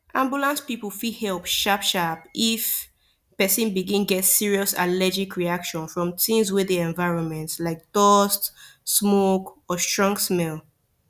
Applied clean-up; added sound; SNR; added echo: none; none; none; none.